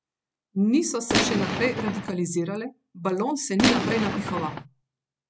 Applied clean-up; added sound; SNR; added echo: none; Gunshot, gunfire; 0 dB; none.